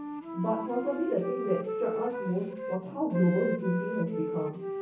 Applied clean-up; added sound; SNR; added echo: none; Wind instrument, woodwind instrument; 5 dB; reverberation time 0.6 s.